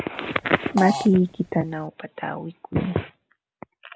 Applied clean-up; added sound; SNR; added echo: none; Fart; 9 dB; none.